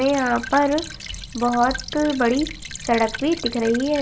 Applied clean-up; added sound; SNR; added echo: none; Stream / Trickle, dribble; 12 dB; none.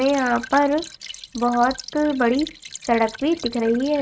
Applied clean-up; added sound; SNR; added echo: neural mask model RNNoise.